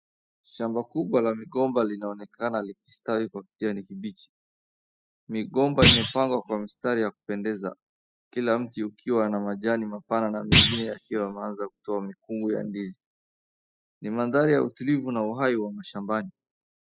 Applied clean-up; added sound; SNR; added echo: classical method spectral subtraction.